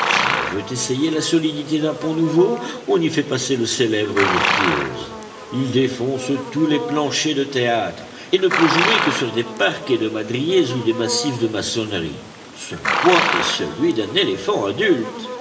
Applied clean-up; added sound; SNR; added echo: none; Livestock, farm animals, working animals; 5 dB; reverberation time 2.3 s.